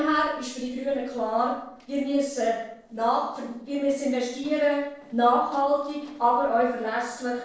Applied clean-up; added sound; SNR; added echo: neural separator model SepFormer DNS4.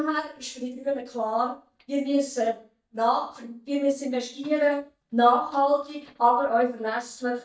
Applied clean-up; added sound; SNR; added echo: neural mask model DeepFilterNet 3.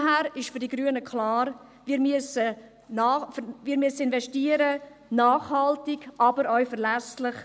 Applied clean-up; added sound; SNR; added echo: none; none; none; none.